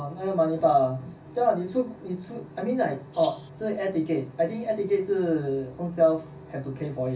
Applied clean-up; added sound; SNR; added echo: none; Rattle (instrument); 19 dB; reverberation time 0.3 s.